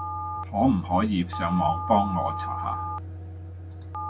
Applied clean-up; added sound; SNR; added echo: none; Telephone; 8 dB; none.